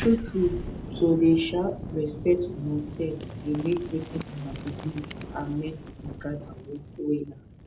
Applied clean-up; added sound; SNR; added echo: none; Boom; 10 dB; none.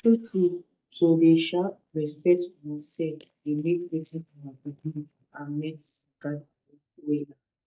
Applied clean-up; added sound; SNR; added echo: neural mask model DeepFilterNet 3.